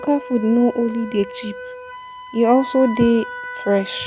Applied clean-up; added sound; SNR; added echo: none; Wind instrument, woodwind instrument; 13 dB; none.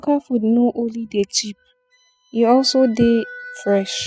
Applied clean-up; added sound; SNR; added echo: classical method spectral subtraction.